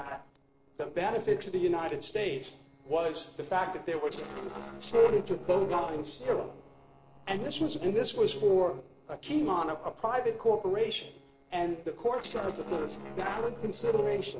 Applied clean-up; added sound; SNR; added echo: neural separator model SepFormer DNS4.